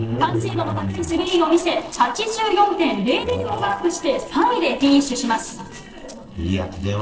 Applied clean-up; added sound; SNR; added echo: neural separator model SepFormer DNS4.